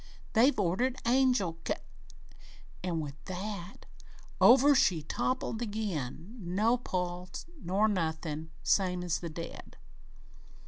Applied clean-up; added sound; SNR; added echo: none; none; none; none.